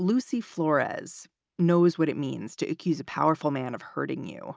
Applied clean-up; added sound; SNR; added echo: none; none; none; none.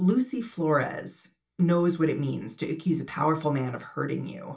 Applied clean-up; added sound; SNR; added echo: none; none; none; reverberation time 0.2 s.